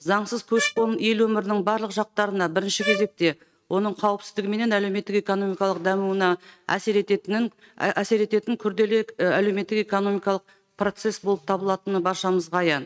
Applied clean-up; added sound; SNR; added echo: neural mask model RNNoise.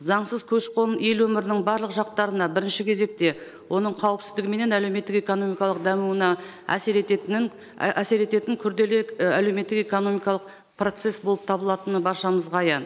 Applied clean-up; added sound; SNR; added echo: neural mask model Resemble Enhance denoiser.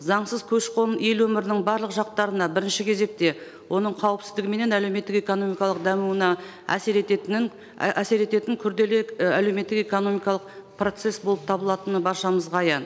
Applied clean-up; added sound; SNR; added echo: none; none; none; none.